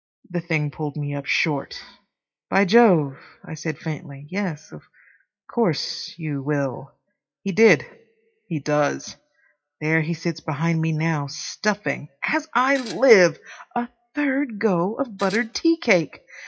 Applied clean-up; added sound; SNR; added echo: classical method WPE with log-MMSE.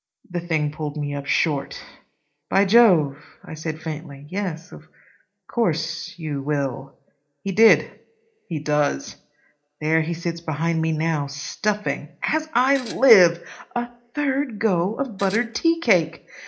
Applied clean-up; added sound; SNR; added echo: neural separator model SepFormer DNS4.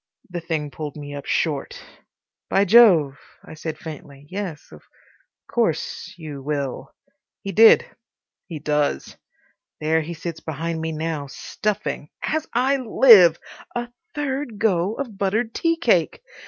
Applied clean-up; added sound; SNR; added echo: none; none; none; none.